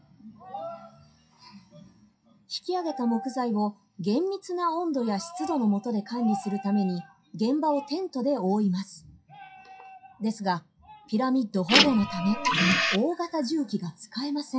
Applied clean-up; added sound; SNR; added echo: classical method WPE with log-MMSE.